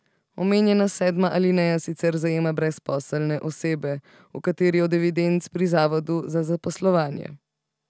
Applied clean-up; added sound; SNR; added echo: none; none; none; none.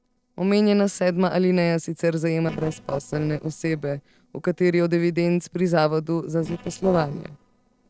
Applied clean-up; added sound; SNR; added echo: neural separator model SepFormer DNS4.